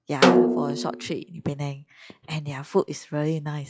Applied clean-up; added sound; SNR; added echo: classical method log-MMSE.